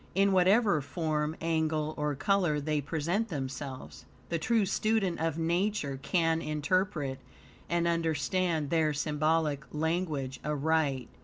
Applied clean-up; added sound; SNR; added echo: none; none; none; none.